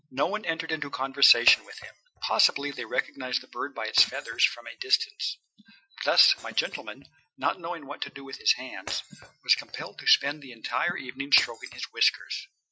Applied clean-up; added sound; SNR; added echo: classical method Wiener filter.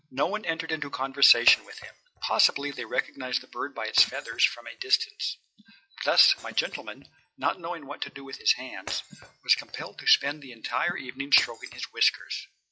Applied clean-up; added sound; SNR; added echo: classical method log-MMSE.